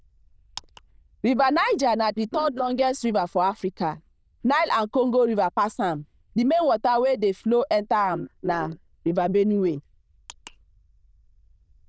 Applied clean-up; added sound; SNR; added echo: neural diffusion model UNIVERSE++.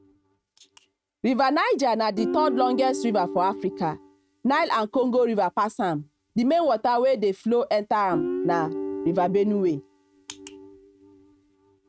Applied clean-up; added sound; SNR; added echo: neural mask model RNNoise.